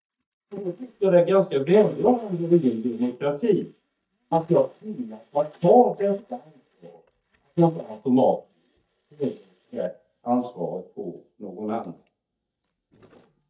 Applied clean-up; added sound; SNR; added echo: neural mask model DeepFilterNet 3.